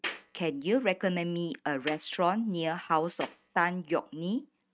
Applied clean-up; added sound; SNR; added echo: neural mask model RNNoise.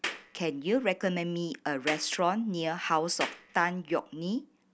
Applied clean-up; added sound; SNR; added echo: none; Clapping; 11 dB; none.